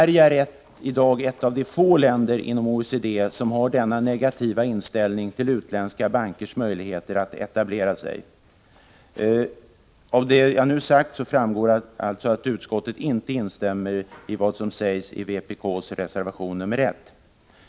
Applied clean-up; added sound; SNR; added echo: none; none; none; none.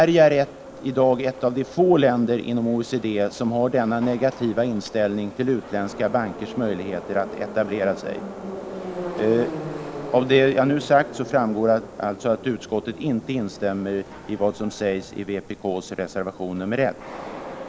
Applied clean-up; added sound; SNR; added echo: none; Subway, metro, underground; 13 dB; none.